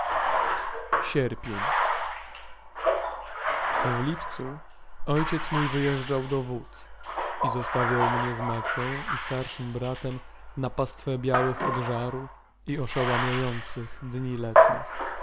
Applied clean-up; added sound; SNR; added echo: none; Bathtub (filling or washing); -2 dB; none.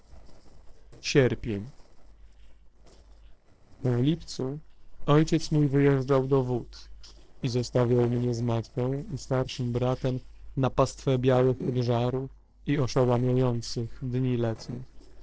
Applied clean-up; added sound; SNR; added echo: neural separator model SepFormer DNS4.